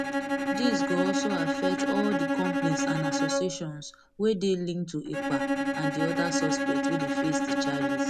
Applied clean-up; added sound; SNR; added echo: none; Bowed string instrument; -3 dB; none.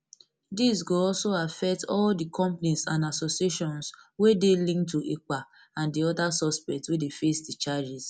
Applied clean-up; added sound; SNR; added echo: none; none; none; none.